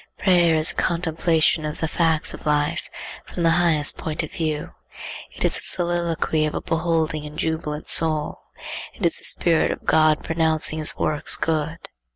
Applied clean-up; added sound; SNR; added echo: none; none; none; none.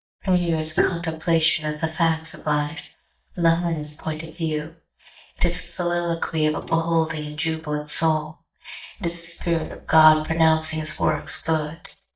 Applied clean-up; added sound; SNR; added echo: neural mask model DeepFilterNet 3.